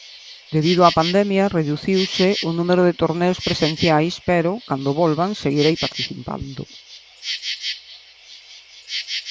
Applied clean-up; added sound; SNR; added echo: none; Insect; 11 dB; none.